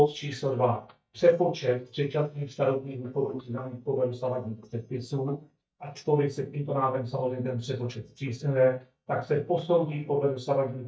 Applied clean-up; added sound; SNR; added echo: neural mask model DeepFilterNet 3.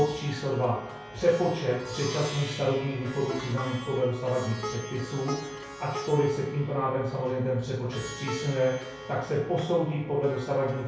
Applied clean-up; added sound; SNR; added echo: none; Plucked string instrument; 12 dB; reverberation time 0.6 s.